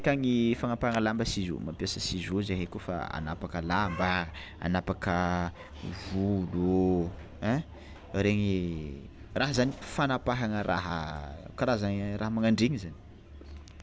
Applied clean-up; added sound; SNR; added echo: none; none; none; none.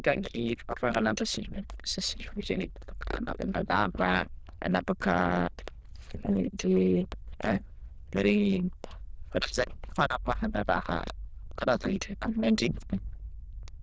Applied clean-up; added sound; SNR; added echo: neural diffusion model UNIVERSE++.